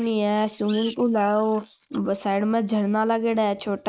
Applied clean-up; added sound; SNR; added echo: neural mask model Resemble Enhance denoiser.